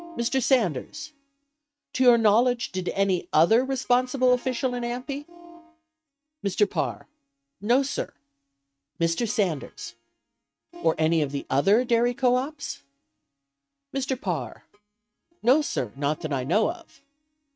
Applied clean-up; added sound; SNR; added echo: neural mask model RNNoise.